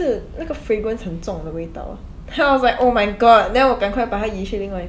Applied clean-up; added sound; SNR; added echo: none; none; none; none.